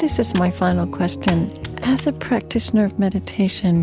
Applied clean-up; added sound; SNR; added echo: none; Computer keyboard; 18 dB; none.